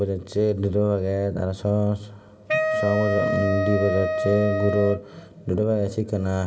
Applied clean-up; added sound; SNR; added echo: none; Wind instrument, woodwind instrument; 2 dB; reverberation time 0.9 s.